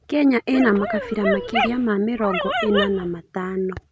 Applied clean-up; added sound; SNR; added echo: none; Dog; 4 dB; none.